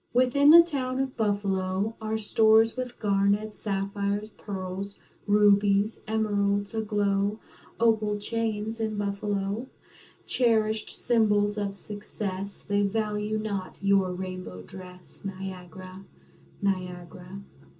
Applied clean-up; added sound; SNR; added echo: none; none; none; reverberation time 0.2 s.